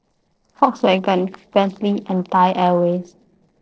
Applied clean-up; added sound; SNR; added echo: neural separator model SepFormer DNS4.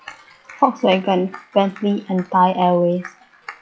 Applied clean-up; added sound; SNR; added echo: classical method log-MMSE.